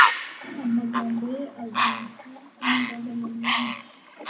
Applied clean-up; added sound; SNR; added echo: none; Bird; -4 dB; reverberation time 0.3 s.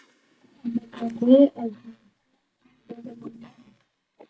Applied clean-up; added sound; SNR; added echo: neural mask model DeepFilterNet 3.